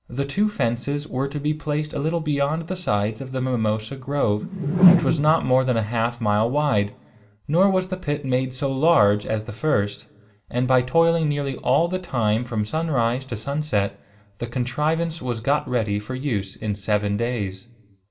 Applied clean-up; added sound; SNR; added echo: none; Whoosh, swoosh, swish; -3 dB; reverberation time 0.4 s.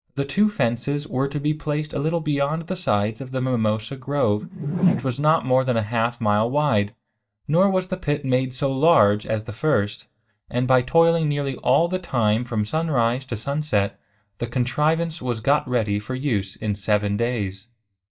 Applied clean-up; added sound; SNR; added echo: neural mask model DeepFilterNet 3.